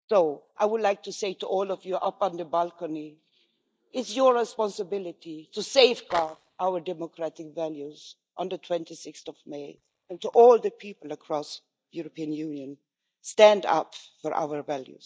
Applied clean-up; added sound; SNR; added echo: neural mask model DeepFilterNet 3.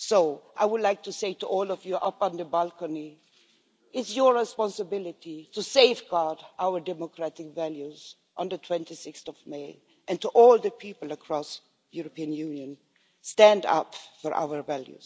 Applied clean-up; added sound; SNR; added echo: none; none; none; none.